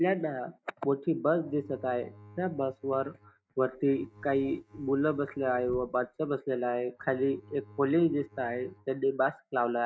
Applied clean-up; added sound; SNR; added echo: neural mask model RNNoise.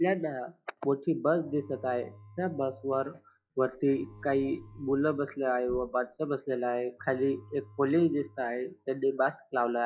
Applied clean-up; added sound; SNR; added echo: classical method log-MMSE.